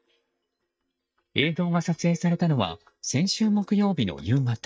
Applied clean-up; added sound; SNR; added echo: neural mask model DeepFilterNet 3.